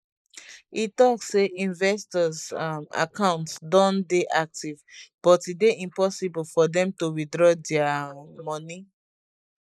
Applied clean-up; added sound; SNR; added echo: neural mask model Resemble Enhance denoiser.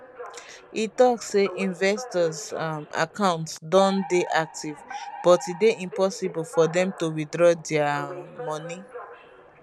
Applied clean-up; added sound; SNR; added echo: none; Alarm; 15 dB; none.